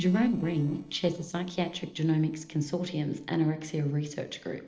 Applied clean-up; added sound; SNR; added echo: neural separator model SepFormer DNS4.